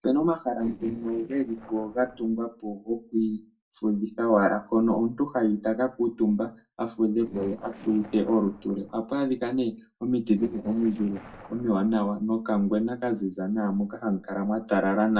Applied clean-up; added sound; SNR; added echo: neural separator model SepFormer DNS4.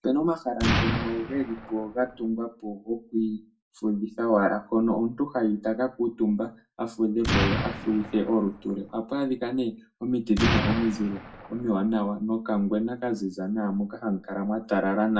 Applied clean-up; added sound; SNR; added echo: none; Explosion; 3 dB; reverberation time 0.2 s.